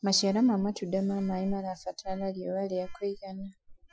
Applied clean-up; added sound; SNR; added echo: classical method Wiener filter.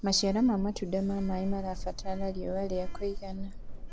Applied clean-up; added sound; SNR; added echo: none; Sliding door; 5 dB; none.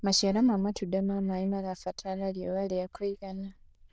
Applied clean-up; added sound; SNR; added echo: neural diffusion model UNIVERSE++.